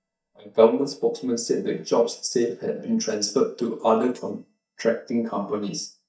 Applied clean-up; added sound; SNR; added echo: neural mask model DeepFilterNet 3.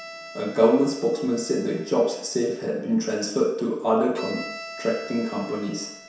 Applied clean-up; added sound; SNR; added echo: none; Bowed string instrument; 17 dB; reverberation time 0.7 s.